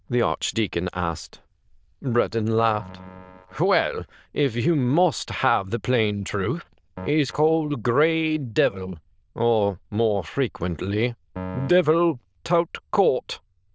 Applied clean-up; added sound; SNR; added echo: neural diffusion model UNIVERSE++.